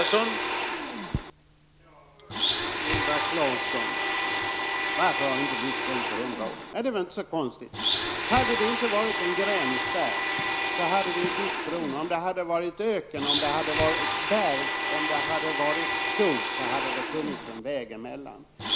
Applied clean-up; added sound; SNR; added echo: none; Domestic sounds, home sounds; 0 dB; none.